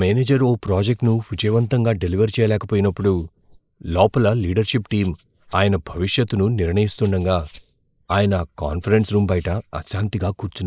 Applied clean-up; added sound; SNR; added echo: neural mask model Resemble Enhance denoiser.